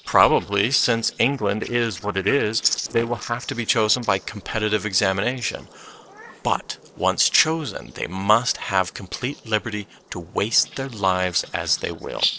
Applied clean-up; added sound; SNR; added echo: neural separator model SepFormer DNS4.